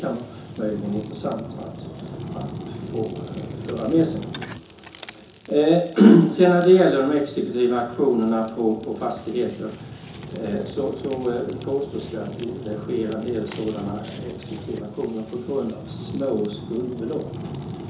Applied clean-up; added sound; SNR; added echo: none; Fire; 13 dB; reverberation time 0.6 s.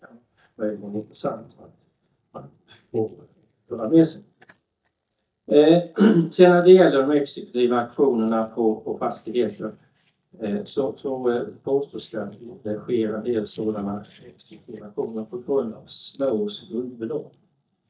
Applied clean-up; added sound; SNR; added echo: neural mask model DeepFilterNet 3.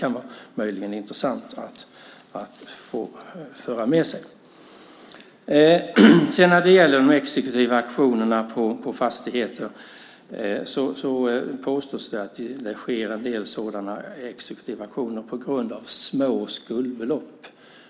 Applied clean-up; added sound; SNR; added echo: none; none; none; none.